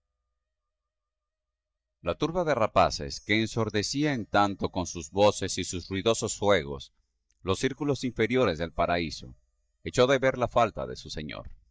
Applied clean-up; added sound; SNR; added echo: neural mask model DeepFilterNet 3.